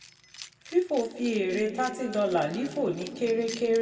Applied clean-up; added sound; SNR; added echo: none; Keys jangling; 19 dB; reverberation time 2.0 s.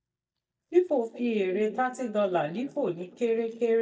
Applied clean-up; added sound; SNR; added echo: neural mask model DeepFilterNet 3.